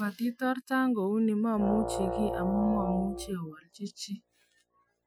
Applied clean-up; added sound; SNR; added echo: classical method Wiener filter.